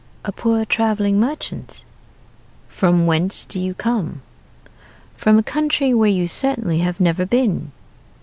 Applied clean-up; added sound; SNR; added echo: none; none; none; none.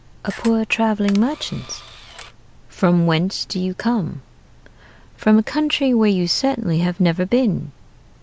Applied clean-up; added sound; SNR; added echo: none; Camera; 19 dB; none.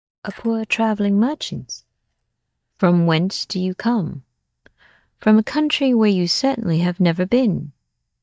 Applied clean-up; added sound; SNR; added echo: neural mask model DeepFilterNet 3.